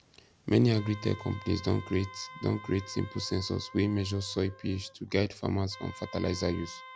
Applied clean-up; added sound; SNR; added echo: none; Wind instrument, woodwind instrument; 18 dB; none.